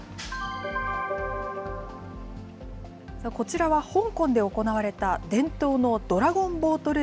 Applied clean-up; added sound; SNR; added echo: none; none; none; none.